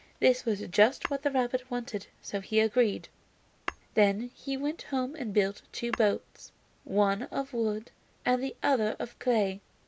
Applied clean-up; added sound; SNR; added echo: none; Tap / Hammer; 17 dB; none.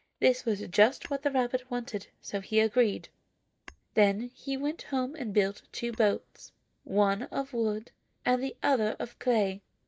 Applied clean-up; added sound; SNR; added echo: neural mask model DeepFilterNet 3.